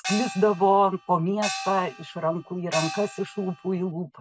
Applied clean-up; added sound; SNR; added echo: none; Gong; 11 dB; none.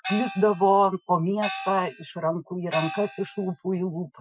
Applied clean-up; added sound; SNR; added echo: classical method Wiener filter.